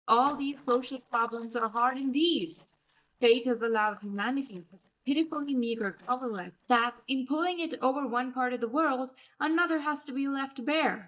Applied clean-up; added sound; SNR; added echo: neural mask model DeepFilterNet 3.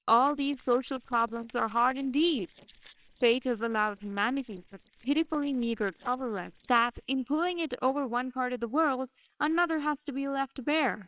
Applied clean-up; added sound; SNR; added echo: neural separator model SepFormer WHAMR!.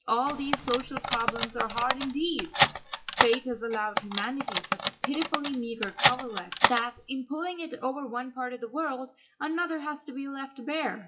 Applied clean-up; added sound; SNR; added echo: classical method WPE with log-MMSE.